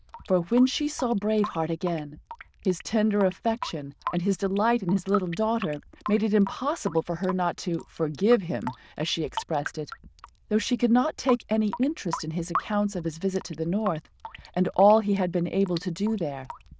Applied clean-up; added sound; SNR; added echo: neural diffusion model UNIVERSE++.